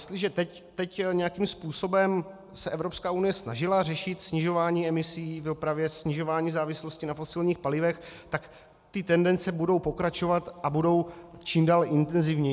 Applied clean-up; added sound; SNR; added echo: none; none; none; none.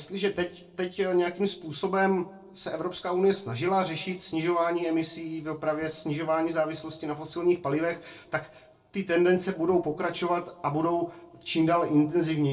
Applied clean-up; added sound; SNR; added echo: neural separator model SepFormer DNS4.